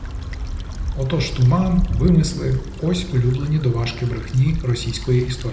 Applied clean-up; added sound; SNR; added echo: none; Stream / Trickle, dribble / Traffic noise, roadway noise; 7 dB; reverberation time 0.7 s.